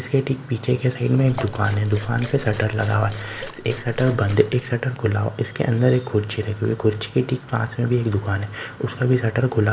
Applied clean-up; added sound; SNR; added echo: none; Liquid; 15 dB; none.